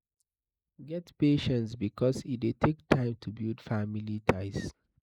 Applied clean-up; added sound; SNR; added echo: neural mask model Resemble Enhance denoiser.